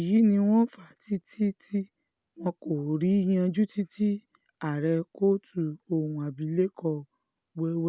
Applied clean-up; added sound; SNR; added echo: none; none; none; none.